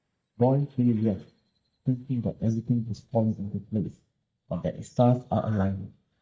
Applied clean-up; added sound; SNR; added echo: neural mask model DeepFilterNet 3.